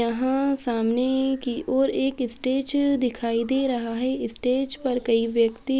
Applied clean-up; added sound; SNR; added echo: none; none; none; none.